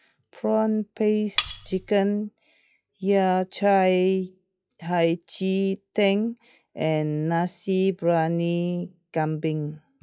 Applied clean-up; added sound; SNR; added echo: classical method log-MMSE.